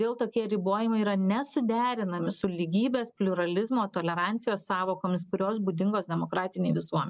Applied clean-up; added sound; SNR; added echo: none; none; none; none.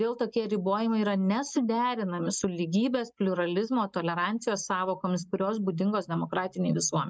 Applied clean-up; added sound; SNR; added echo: neural mask model Resemble Enhance denoiser.